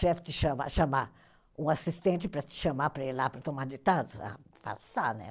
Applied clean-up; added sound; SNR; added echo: none; none; none; none.